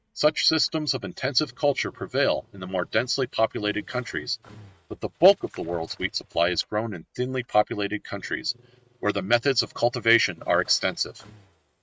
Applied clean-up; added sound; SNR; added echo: neural mask model RNNoise.